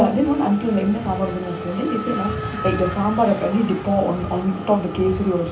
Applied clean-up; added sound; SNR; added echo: none; Race car, auto racing / Accelerating, revving, vroom; 11 dB; reverberation time 0.3 s.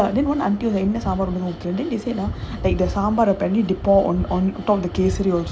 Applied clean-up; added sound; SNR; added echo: none; none; none; none.